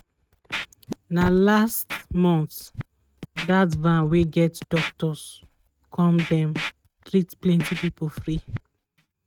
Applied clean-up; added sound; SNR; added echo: neural mask model RNNoise.